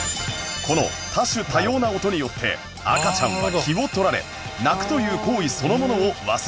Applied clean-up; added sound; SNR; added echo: none; none; none; none.